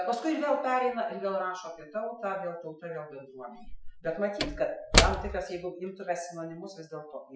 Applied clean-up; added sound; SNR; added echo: classical method Wiener filter.